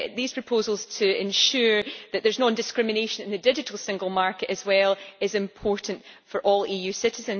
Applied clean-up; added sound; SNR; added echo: none; none; none; none.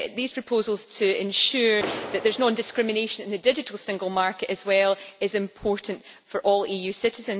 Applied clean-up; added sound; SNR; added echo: none; Clapping; 15 dB; none.